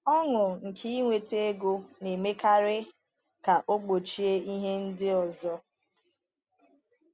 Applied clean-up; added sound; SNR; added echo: none; none; none; none.